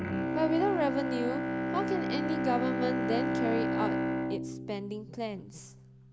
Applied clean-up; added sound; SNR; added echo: none; Bowed string instrument; -2 dB; none.